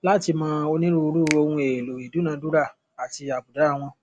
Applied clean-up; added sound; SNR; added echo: none; Finger snapping; 16 dB; none.